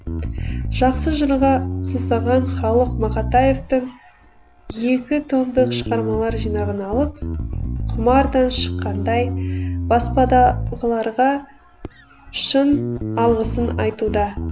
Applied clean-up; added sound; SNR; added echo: none; Bass guitar; 5 dB; none.